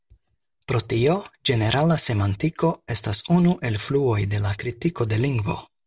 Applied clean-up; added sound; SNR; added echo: none; none; none; none.